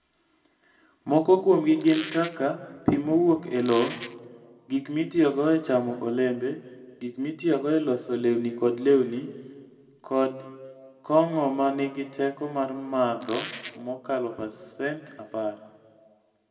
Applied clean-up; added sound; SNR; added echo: none; Squeak; 11 dB; reverberation time 1.5 s.